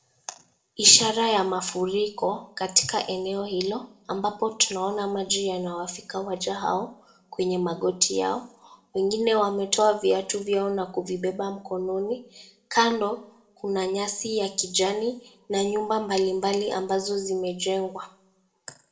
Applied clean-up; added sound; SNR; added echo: none; none; none; reverberation time 0.4 s.